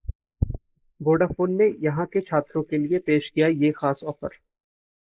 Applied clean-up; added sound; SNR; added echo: neural mask model Resemble Enhance denoiser.